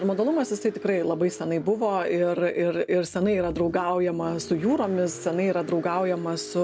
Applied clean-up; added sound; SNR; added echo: none; Car; 17 dB; none.